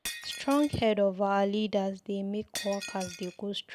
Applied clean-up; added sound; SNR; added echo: none; Shatter; 15 dB; none.